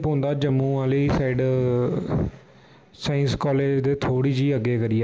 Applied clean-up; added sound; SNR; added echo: none; none; none; none.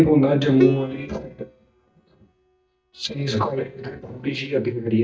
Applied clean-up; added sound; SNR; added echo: neural mask model DeepFilterNet 3.